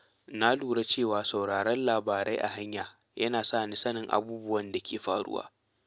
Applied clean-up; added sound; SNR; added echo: none; none; none; none.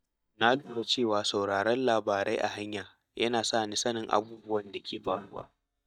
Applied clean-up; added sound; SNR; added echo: neural mask model DeepFilterNet 3.